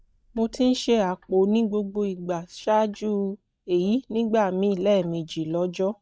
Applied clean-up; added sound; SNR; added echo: neural mask model DeepFilterNet 3.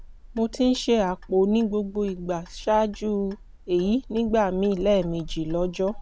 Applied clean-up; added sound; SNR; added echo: none; Clock; 15 dB; none.